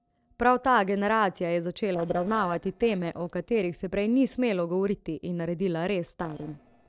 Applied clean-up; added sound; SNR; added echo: neural separator model SepFormer DNS4.